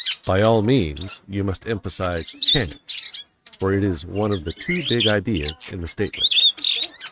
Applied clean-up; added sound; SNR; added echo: neural mask model RNNoise.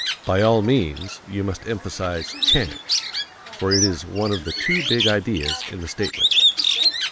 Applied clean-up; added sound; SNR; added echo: none; Bird; 0 dB; none.